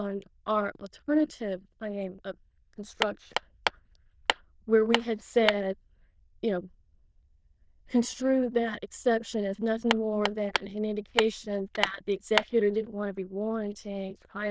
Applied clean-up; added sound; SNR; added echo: neural diffusion model UNIVERSE++.